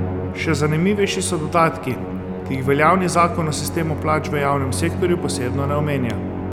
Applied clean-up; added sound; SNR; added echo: none; Musical instrument; 5 dB; none.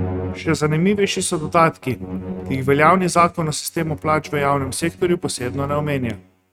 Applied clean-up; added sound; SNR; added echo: neural mask model RNNoise.